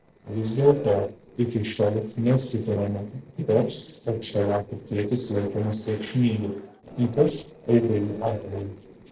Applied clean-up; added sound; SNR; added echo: neural separator model SepFormer DNS4.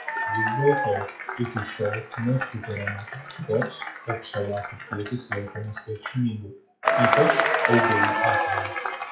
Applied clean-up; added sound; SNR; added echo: classical method WPE with log-MMSE.